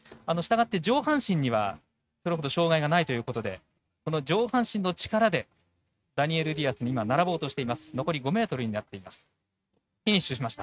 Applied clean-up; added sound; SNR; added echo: neural mask model RNNoise.